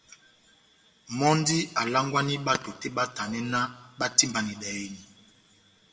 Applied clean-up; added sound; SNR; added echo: none; Bark; 19 dB; reverberation time 1.0 s.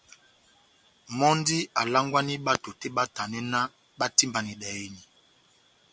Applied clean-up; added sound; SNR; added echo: none; none; none; none.